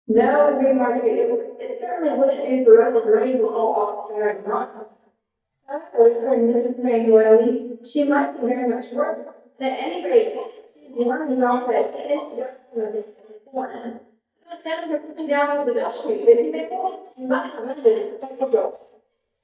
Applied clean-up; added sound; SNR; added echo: neural mask model DeepFilterNet 3.